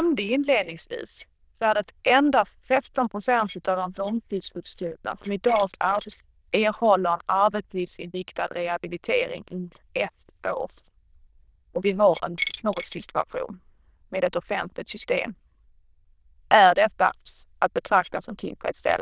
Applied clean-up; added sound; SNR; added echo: neural diffusion model UNIVERSE++.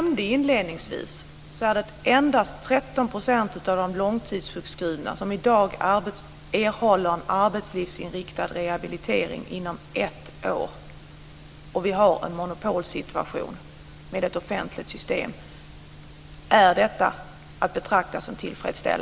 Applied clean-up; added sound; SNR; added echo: none; none; none; none.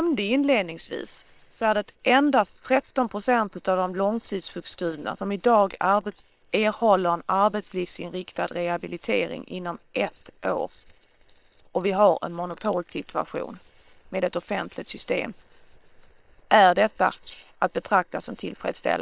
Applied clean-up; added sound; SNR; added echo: neural separator model SepFormer WHAM!.